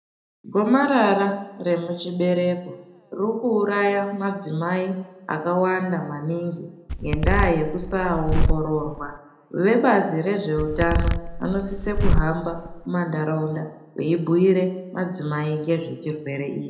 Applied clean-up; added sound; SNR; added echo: none; Zipper (clothing); -1 dB; reverberation time 0.7 s.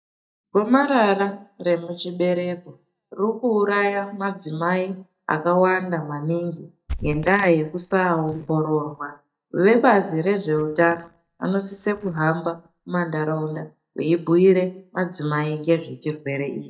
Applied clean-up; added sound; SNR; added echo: neural mask model DeepFilterNet 3.